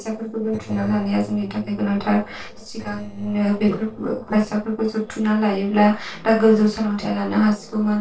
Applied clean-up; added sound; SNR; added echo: neural separator model SepFormer DNS4.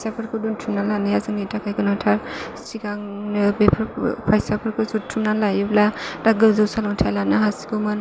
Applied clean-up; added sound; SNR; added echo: none; none; none; none.